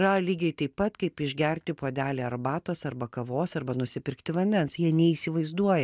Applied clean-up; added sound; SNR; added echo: none; none; none; none.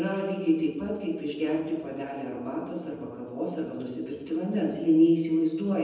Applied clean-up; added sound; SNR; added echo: none; none; none; reverberation time 1.1 s.